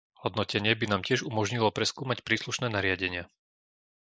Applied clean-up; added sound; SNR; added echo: neural mask model Resemble Enhance denoiser.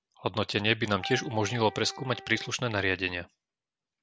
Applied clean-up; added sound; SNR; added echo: none; Wind instrument, woodwind instrument; 16 dB; none.